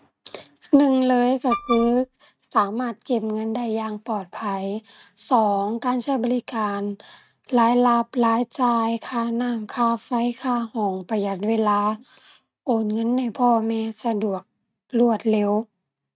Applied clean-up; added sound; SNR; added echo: neural mask model RNNoise.